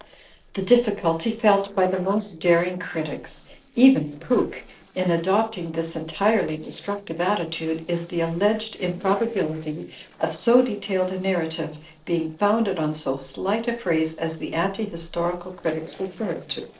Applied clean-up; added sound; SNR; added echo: neural separator model SepFormer DNS4.